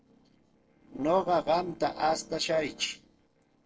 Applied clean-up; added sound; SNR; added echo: neural separator model SepFormer DNS4.